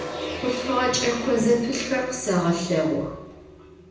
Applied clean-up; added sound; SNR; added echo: none; Gong; 11 dB; reverberation time 0.9 s.